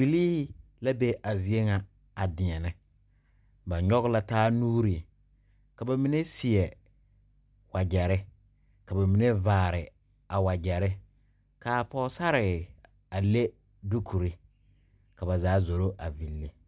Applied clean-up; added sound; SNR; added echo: none; none; none; none.